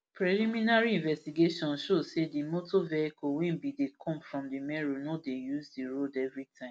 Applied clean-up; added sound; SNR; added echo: none; none; none; none.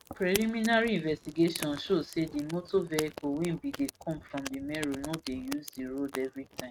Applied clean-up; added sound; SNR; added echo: neural mask model RNNoise.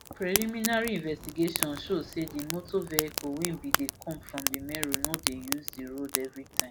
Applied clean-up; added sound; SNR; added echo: none; Fire; 1 dB; none.